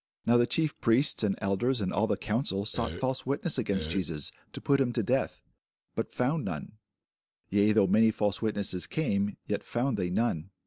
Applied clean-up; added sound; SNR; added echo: none; Burping, eructation; 8 dB; none.